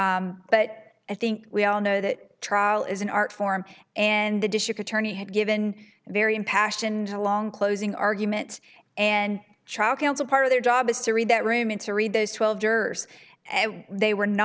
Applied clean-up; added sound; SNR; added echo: none; none; none; none.